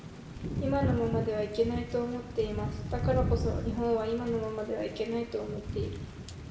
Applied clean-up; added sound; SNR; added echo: none; Thunder / Rain; 2 dB; reverberation time 1.1 s.